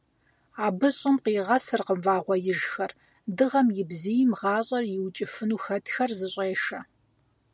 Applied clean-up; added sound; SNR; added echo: none; none; none; none.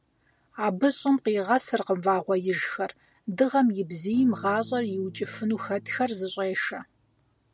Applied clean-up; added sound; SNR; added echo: none; Electric guitar / Strum; 17 dB; none.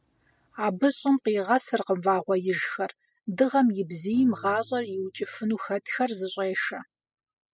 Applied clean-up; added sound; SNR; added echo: classical method spectral subtraction.